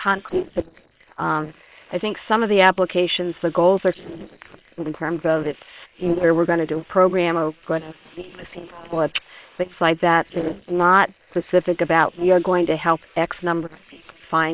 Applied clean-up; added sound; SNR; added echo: neural separator model SepFormer WHAM!.